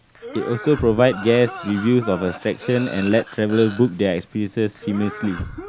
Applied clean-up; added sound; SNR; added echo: none; Cough; 14 dB; none.